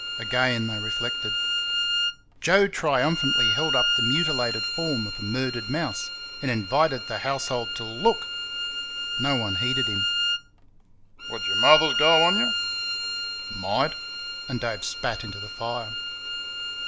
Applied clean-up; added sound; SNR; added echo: none; Bowed string instrument; 1 dB; none.